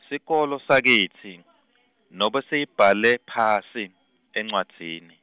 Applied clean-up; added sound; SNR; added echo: none; none; none; none.